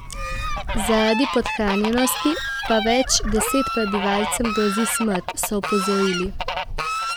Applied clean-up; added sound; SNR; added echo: none; Fowl; 3 dB; none.